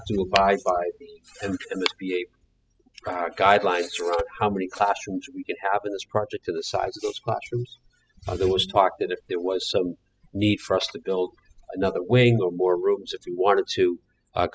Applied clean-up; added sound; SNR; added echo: classical method spectral subtraction.